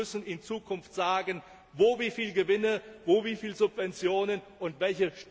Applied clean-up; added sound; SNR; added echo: none; none; none; none.